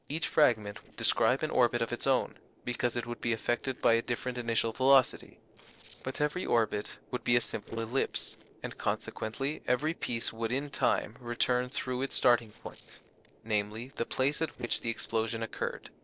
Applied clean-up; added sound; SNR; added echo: neural separator model SepFormer DNS4.